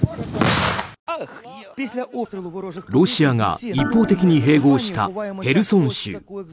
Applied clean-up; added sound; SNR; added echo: none; Organ; 9 dB; none.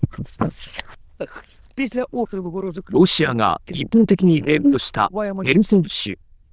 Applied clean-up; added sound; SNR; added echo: neural diffusion model UNIVERSE++.